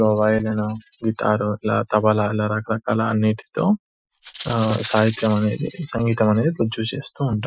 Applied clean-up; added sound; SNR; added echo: classical method Wiener filter.